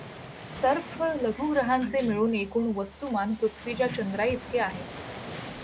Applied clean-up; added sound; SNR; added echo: none; Waves, surf; 14 dB; none.